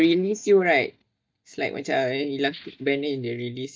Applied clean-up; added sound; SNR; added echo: neural mask model DeepFilterNet 3.